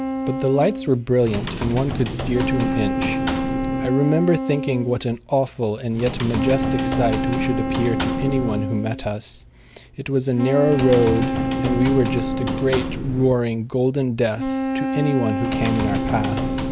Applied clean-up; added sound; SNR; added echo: none; Wind instrument, woodwind instrument + Computer keyboard; 2 dB; none.